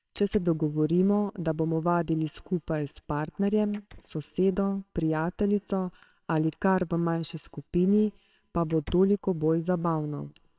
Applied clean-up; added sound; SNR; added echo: neural separator model SepFormer WHAMR!.